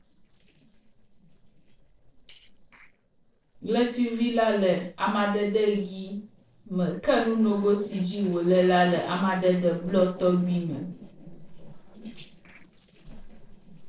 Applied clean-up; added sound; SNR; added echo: neural separator model SepFormer DNS4.